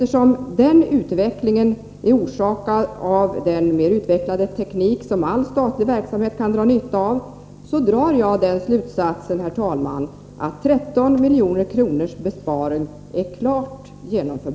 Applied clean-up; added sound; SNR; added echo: none; none; none; none.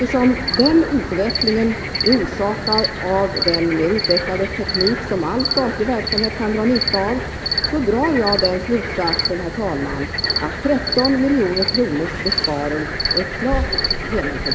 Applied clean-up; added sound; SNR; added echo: none; Cricket; 3 dB; none.